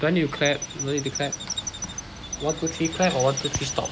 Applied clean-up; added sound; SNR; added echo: none; Chirp, tweet; 8 dB; none.